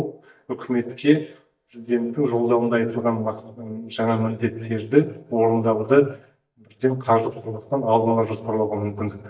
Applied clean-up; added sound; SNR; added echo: neural mask model DeepFilterNet 3.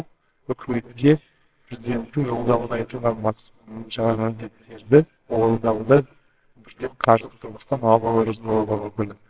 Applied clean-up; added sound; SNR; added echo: neural separator model SepFormer WHAMR!.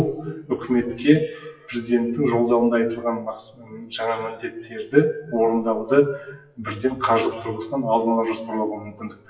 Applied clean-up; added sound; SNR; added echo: classical method WPE with log-MMSE.